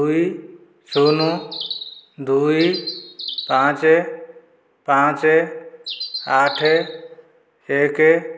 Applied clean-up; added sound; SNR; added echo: none; Bird; 11 dB; none.